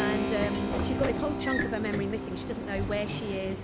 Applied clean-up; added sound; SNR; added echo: none; Keyboard (musical) + Sliding door / Train; -2 dB; none.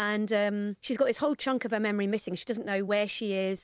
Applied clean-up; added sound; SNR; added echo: none; none; none; none.